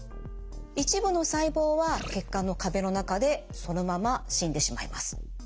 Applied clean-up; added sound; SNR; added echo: none; none; none; none.